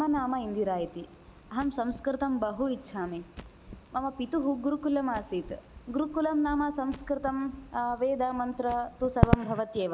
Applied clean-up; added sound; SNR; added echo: none; Crackle; 6 dB; none.